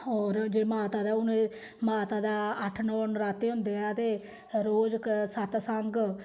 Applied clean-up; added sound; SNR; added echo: none; none; none; none.